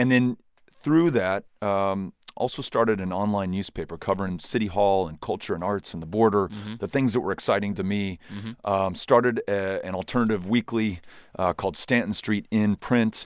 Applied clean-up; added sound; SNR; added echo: none; none; none; none.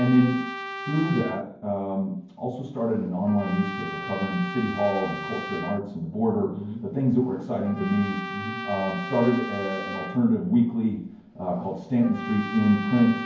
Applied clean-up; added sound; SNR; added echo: none; Trumpet; 11 dB; reverberation time 0.9 s.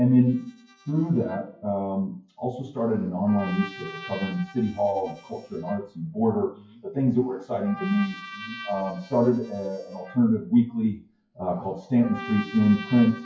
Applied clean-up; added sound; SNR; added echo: classical method WPE with log-MMSE.